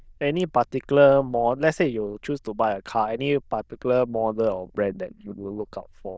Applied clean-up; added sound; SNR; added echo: neural diffusion model UNIVERSE++.